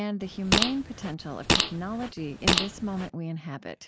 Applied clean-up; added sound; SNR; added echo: none; Fart; -4 dB; none.